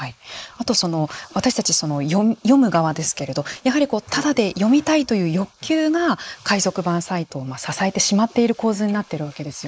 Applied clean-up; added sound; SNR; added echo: neural mask model Resemble Enhance denoiser.